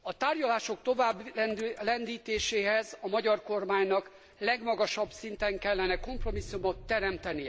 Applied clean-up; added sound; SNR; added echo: none; Engine starting / Motor vehicle (road); 15 dB; none.